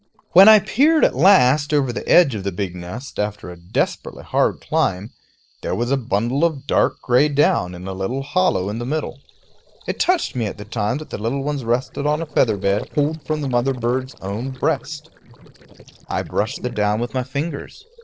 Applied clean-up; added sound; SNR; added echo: neural separator model SepFormer DNS4.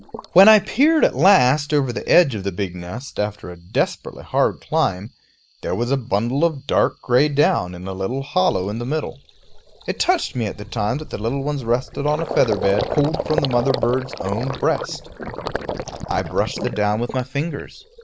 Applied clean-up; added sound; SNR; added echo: none; Gurgling; 11 dB; none.